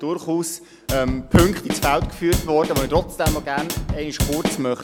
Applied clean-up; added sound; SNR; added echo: none; Drum kit; 3 dB; none.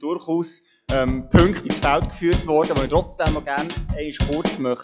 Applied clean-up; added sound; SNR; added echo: classical method log-MMSE.